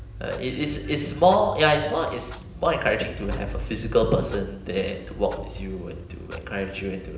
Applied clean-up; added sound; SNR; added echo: none; Clock; 11 dB; reverberation time 0.9 s.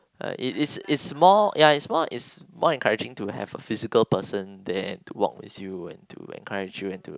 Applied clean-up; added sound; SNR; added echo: none; none; none; none.